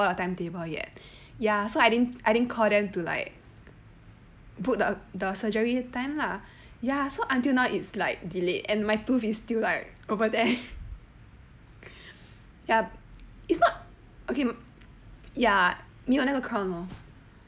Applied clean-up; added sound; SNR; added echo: none; none; none; none.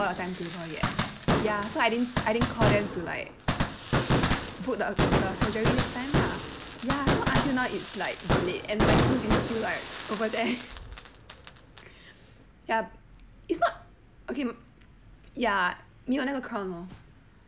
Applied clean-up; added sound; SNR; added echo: none; Fireworks; -1 dB; none.